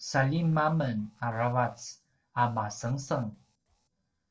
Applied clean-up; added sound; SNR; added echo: neural separator model SepFormer DNS4.